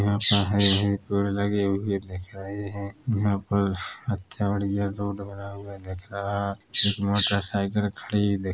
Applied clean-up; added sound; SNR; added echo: none; none; none; none.